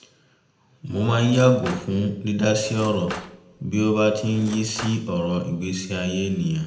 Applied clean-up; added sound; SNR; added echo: none; Cutlery, silverware / Drawer open or close; 15 dB; reverberation time 0.7 s.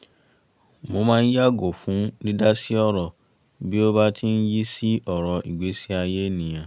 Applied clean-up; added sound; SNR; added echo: none; none; none; none.